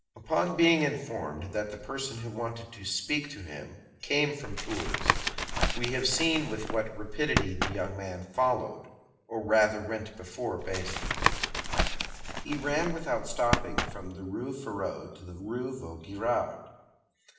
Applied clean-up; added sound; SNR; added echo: none; Tap; -1 dB; reverberation time 0.9 s.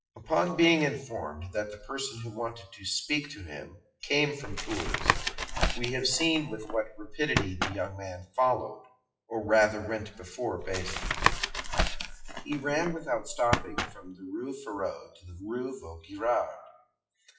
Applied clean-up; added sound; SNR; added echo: classical method WPE with log-MMSE.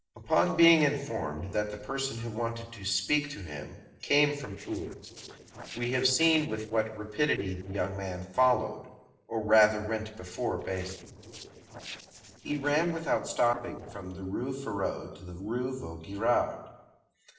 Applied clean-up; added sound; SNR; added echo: neural separator model SepFormer DNS4.